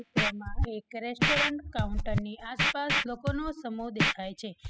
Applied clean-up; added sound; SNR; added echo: classical method spectral subtraction.